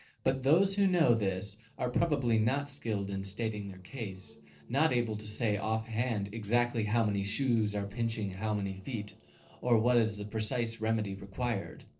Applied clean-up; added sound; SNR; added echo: neural separator model SepFormer DNS4.